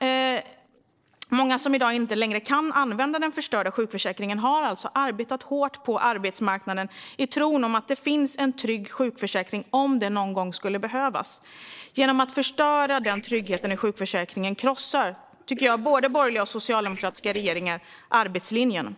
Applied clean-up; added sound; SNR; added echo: neural separator model SepFormer DNS4.